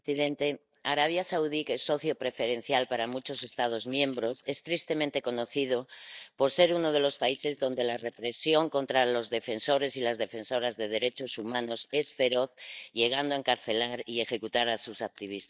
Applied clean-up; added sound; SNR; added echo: neural mask model DeepFilterNet 3.